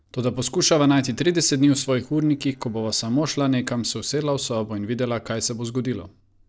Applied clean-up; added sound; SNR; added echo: neural separator model SepFormer DNS4.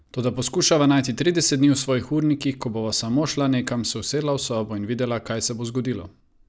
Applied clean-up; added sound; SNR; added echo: none; none; none; none.